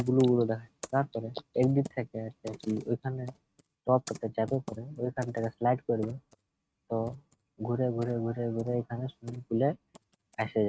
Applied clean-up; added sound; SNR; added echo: neural mask model RNNoise.